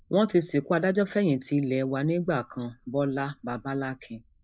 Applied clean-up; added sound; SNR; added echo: neural mask model Resemble Enhance denoiser.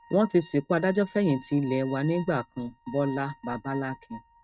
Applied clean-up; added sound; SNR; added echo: neural mask model RNNoise.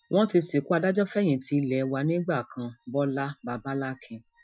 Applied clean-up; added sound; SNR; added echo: classical method Wiener filter.